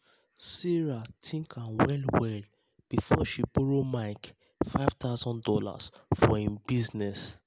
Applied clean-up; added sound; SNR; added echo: none; none; none; none.